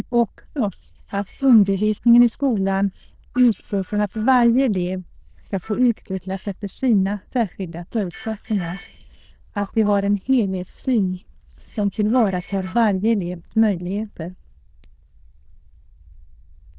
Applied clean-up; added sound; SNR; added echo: neural diffusion model UNIVERSE++.